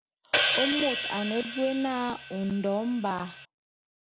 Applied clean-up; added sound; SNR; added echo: none; Hi-hat; -2 dB; none.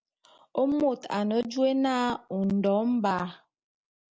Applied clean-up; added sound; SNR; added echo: none; none; none; none.